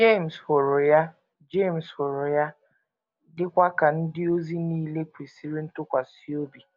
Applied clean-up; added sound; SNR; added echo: none; none; none; none.